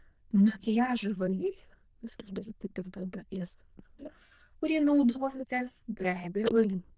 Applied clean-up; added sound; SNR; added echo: neural diffusion model UNIVERSE++.